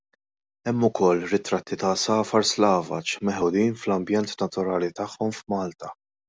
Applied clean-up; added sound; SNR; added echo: none; none; none; none.